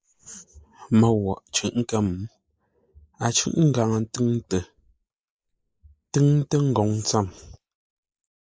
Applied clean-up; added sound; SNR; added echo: neural mask model Resemble Enhance denoiser.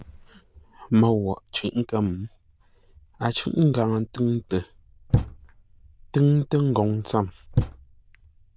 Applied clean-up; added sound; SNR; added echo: neural diffusion model UNIVERSE++.